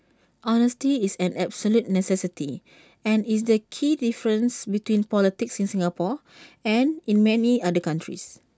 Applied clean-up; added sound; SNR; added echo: none; none; none; none.